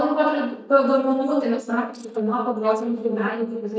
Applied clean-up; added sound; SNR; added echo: neural mask model DeepFilterNet 3.